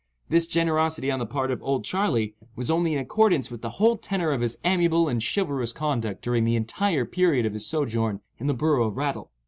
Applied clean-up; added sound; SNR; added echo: none; none; none; none.